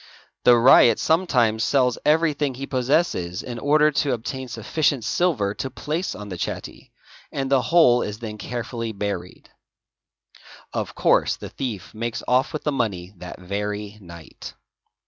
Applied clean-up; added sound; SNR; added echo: none; none; none; none.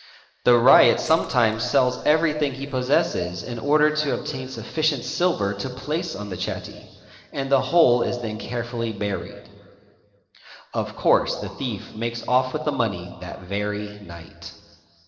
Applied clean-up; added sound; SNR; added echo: neural separator model SepFormer DNS4.